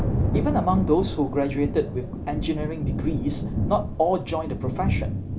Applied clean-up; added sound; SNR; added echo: none; Thunder; 1 dB; none.